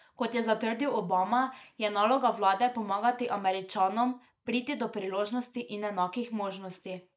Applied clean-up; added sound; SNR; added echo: neural mask model Resemble Enhance denoiser.